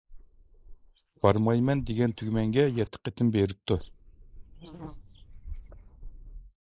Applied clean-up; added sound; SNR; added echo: neural mask model Resemble Enhance denoiser.